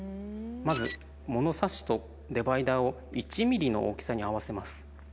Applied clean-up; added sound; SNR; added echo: none; Musical instrument; 17 dB; none.